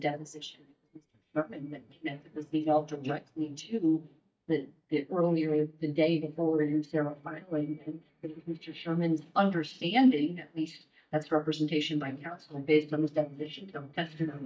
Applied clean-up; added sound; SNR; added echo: neural mask model DeepFilterNet 3.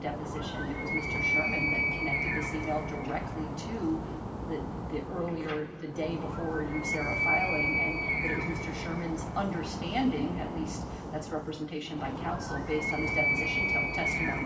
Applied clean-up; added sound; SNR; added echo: none; Animal; -2 dB; reverberation time 2.7 s.